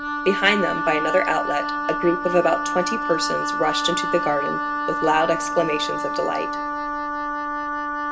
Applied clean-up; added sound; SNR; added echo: none; Wind instrument, woodwind instrument; 1 dB; reverberation time 1.1 s.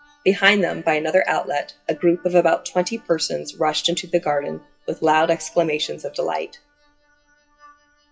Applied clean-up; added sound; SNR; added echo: classical method WPE with log-MMSE.